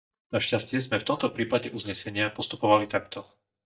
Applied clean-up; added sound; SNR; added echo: neural mask model DeepFilterNet 3.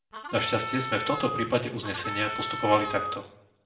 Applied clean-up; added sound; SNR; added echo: none; Harmonica; 5 dB; reverberation time 0.7 s.